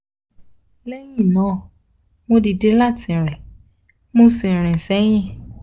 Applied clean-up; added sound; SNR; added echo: none; none; none; none.